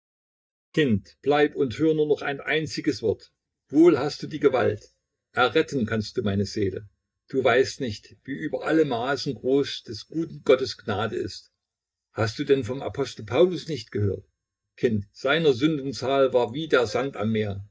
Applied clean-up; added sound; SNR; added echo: neural mask model DeepFilterNet 3.